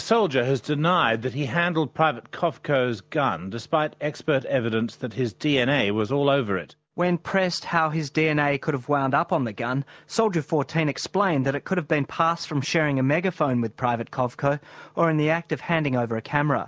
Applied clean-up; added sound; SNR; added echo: none; none; none; none.